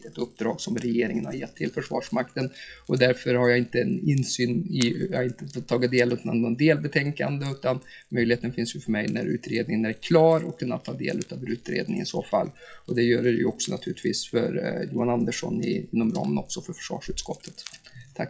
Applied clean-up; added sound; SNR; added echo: classical method WPE with log-MMSE.